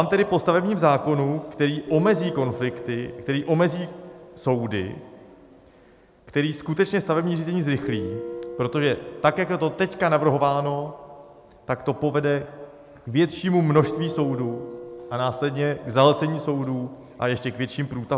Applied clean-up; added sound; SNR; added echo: none; Guitar; 15 dB; none.